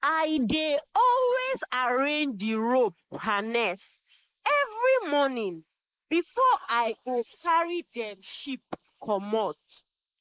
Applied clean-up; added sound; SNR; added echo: neural mask model Resemble Enhance denoiser.